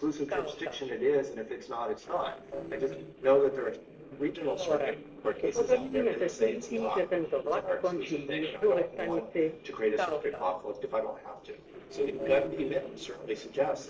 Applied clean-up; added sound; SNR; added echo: neural separator model SepFormer DNS4.